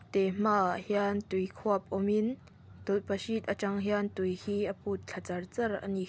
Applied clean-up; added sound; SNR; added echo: none; none; none; none.